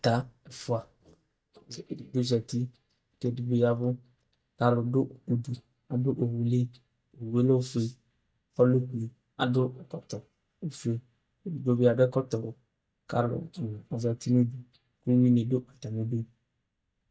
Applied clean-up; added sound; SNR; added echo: neural mask model DeepFilterNet 3.